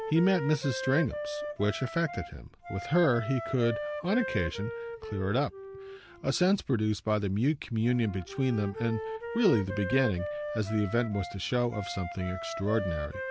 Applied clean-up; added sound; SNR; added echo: none; Wind instrument, woodwind instrument; 9 dB; none.